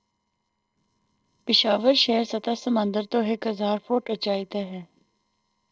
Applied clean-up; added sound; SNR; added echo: neural separator model SepFormer DNS4.